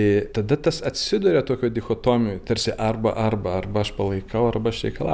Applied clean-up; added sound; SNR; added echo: none; none; none; none.